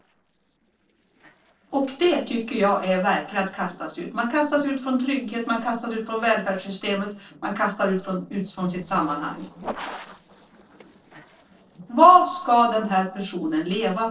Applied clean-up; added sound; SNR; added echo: neural separator model SepFormer DNS4.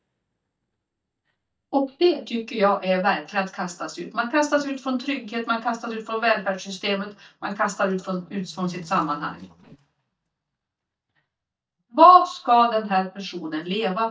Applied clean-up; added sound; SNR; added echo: neural mask model DeepFilterNet 3.